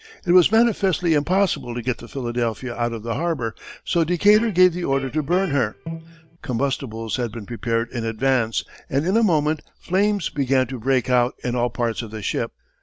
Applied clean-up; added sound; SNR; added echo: none; Electric guitar; 14 dB; none.